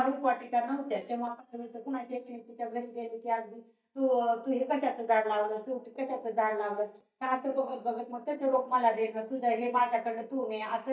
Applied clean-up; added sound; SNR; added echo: neural mask model DeepFilterNet 3.